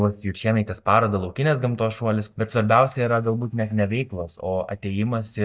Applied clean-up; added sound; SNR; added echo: neural mask model DeepFilterNet 3.